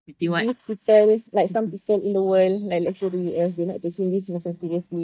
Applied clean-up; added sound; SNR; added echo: neural mask model DeepFilterNet 3.